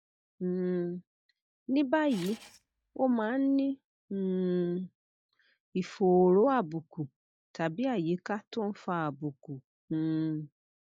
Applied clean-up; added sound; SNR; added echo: neural mask model DeepFilterNet 3.